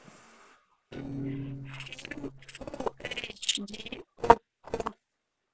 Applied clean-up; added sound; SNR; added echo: neural separator model SepFormer DNS4.